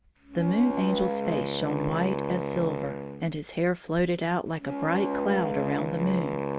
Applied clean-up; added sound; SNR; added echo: none; Wind instrument, woodwind instrument; 3 dB; none.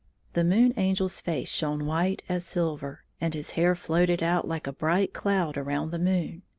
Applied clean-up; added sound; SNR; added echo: none; none; none; none.